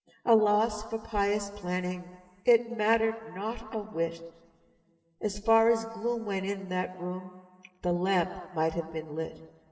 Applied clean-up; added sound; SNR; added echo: none; none; none; reverberation time 1.6 s.